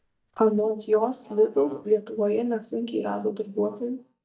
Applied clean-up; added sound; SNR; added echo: neural mask model DeepFilterNet 3.